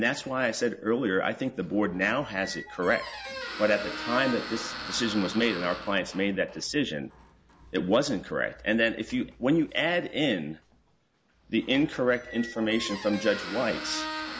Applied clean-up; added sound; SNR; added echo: none; Squeak; 12 dB; none.